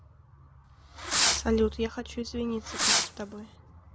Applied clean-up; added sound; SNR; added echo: none; Fireworks; -3 dB; none.